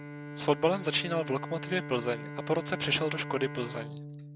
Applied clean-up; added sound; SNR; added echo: none; Bowed string instrument; 9 dB; none.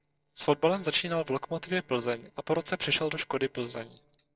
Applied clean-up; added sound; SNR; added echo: neural separator model SepFormer DNS4.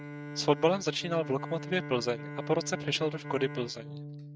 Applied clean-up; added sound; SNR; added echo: neural mask model RNNoise.